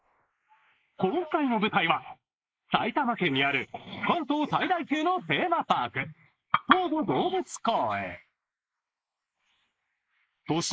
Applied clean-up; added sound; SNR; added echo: neural mask model Resemble Enhance denoiser.